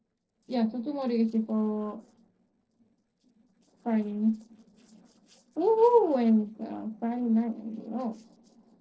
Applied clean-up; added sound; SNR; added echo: neural separator model SepFormer DNS4.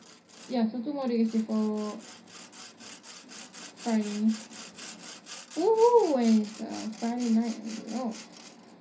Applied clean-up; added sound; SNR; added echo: none; Sawing; 18 dB; reverberation time 0.5 s.